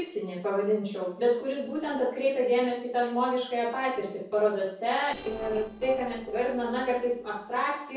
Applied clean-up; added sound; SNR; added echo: neural separator model SepFormer DNS4.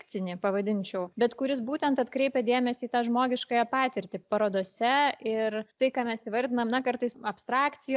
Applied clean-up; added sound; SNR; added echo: none; none; none; none.